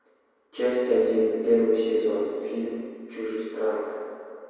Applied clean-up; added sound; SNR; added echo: none; none; none; reverberation time 2.2 s.